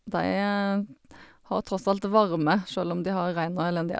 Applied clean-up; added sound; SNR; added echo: none; none; none; none.